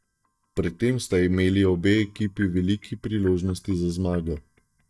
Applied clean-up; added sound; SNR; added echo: neural mask model DeepFilterNet 3.